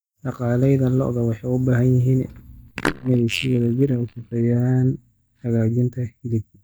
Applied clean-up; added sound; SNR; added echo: neural mask model DeepFilterNet 3.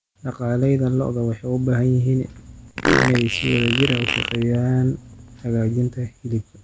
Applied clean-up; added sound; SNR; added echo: none; Fart; 4 dB; none.